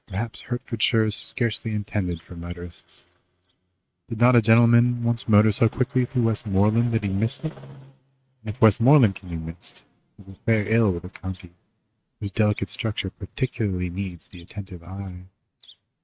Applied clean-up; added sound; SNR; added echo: neural mask model RNNoise.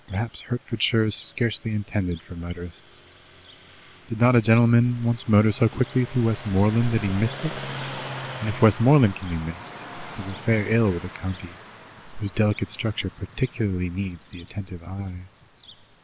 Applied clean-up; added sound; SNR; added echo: none; Car passing by; 16 dB; none.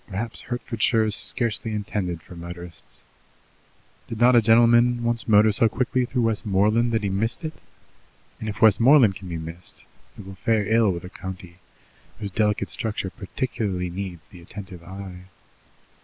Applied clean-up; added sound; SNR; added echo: none; none; none; none.